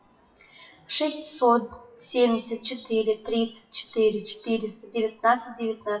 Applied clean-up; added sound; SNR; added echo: classical method WPE with log-MMSE.